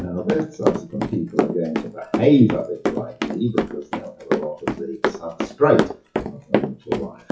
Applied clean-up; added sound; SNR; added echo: classical method WPE with log-MMSE.